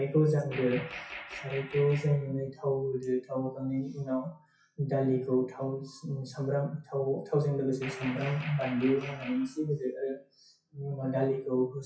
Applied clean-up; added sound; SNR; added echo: classical method WPE with log-MMSE.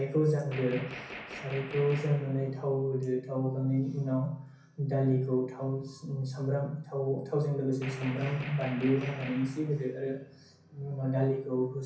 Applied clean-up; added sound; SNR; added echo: none; Gunshot, gunfire; 13 dB; reverberation time 0.6 s.